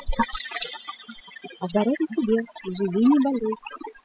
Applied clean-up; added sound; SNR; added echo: classical method spectral subtraction.